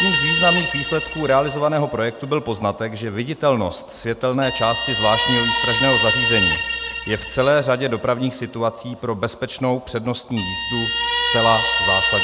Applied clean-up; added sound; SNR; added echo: none; Guitar; 2 dB; none.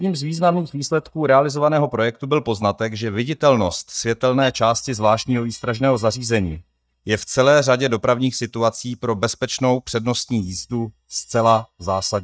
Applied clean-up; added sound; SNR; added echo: neural mask model DeepFilterNet 3.